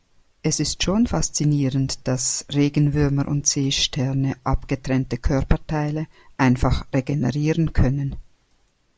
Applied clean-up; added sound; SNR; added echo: none; none; none; none.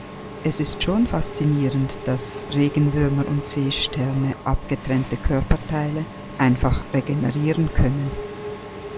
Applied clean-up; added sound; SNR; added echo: none; Engine / Mechanisms; 12 dB; none.